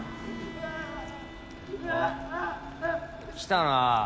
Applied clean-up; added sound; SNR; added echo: none; Bowed string instrument; 18 dB; none.